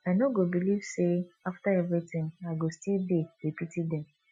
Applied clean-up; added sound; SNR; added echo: classical method Wiener filter.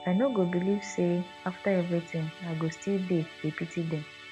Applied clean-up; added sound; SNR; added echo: none; Musical instrument; 16 dB; none.